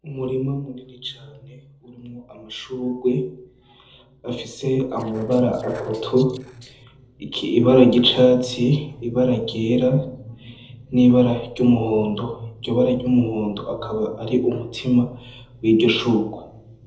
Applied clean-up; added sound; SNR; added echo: neural separator model SepFormer DNS4.